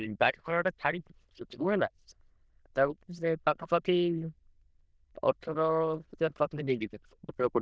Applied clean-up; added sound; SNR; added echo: neural diffusion model UNIVERSE++.